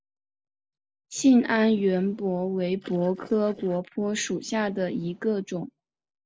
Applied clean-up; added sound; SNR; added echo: neural separator model SepFormer DNS4.